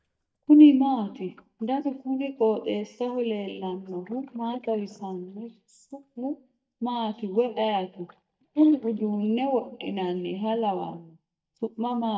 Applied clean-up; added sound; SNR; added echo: neural mask model DeepFilterNet 3.